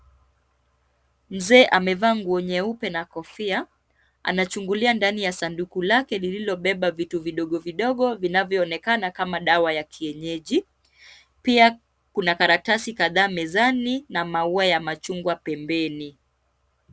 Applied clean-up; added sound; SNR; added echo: none; none; none; none.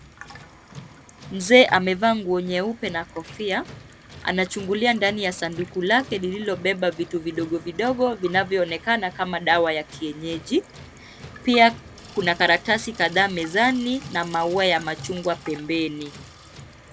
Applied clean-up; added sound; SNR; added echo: none; Tools + Sink (filling or washing) / Water tap, faucet; 18 dB; none.